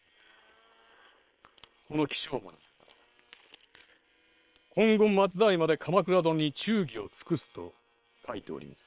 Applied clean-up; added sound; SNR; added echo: neural separator model SepFormer WHAM!.